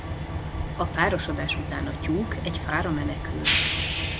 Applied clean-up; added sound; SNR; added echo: none; Train; -2 dB; none.